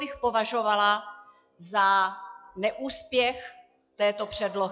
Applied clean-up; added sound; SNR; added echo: classical method log-MMSE.